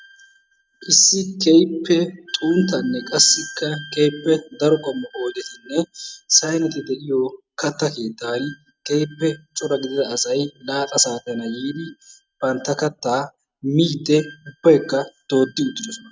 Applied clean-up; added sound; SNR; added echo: neural mask model RNNoise.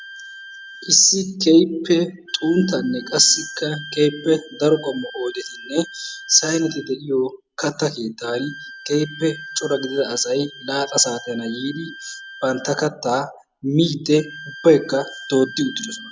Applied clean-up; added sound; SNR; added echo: none; Wind instrument, woodwind instrument; 17 dB; none.